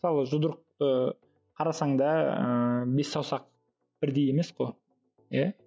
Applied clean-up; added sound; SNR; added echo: none; none; none; none.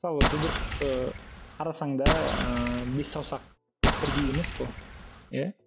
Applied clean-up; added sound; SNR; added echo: none; Explosion; -2 dB; none.